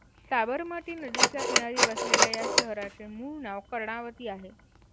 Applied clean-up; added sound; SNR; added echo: none; Telephone; -5 dB; none.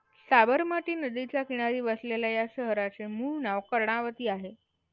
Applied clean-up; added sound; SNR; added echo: none; none; none; none.